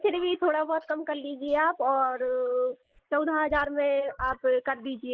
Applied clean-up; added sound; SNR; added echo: neural mask model Resemble Enhance denoiser.